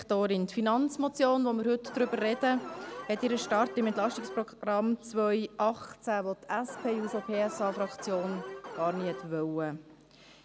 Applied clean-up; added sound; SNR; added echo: none; Alarm; 11 dB; none.